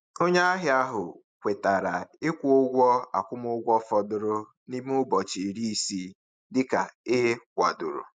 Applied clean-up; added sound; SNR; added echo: none; none; none; none.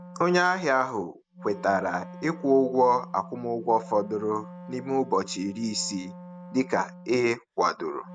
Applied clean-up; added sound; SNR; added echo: none; Wind instrument, woodwind instrument; 17 dB; none.